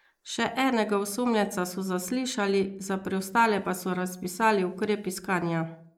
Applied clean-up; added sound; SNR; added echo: neural mask model Resemble Enhance denoiser.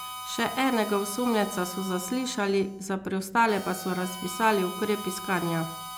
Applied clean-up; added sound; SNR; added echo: none; Harmonica; 11 dB; none.